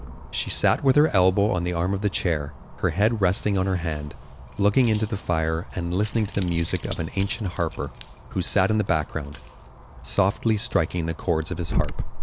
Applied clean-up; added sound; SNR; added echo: none; Keys jangling; 9 dB; none.